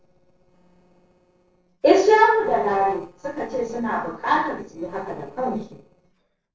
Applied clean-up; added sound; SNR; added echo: neural separator model SepFormer DNS4.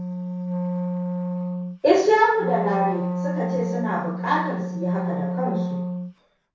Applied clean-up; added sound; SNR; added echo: none; Wind instrument, woodwind instrument; 3 dB; reverberation time 0.6 s.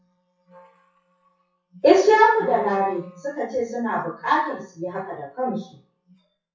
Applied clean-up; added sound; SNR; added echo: classical method WPE with log-MMSE.